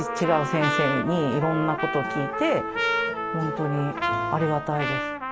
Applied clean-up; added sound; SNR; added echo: none; Trumpet; 3 dB; none.